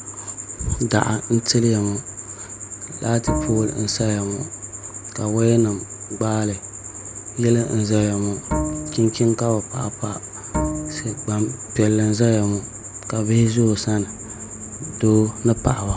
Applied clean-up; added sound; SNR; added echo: none; Bowed string instrument; 7 dB; none.